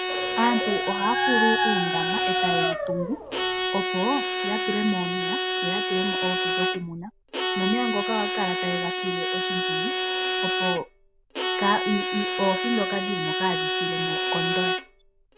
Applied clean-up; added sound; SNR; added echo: none; Dog + Bowed string instrument; -3 dB; none.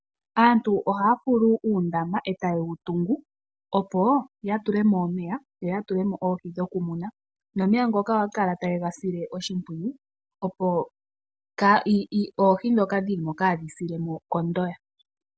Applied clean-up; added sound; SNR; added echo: none; none; none; none.